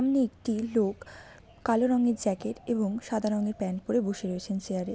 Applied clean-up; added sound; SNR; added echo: none; none; none; none.